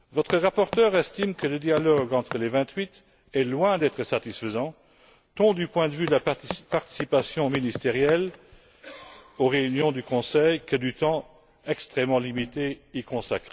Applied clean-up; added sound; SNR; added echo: none; Walk, footsteps; 13 dB; none.